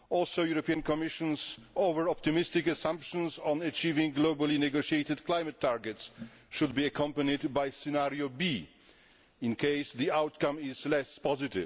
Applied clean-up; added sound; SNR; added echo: none; none; none; none.